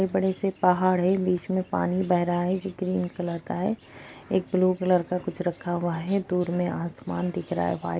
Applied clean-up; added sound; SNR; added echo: none; none; none; none.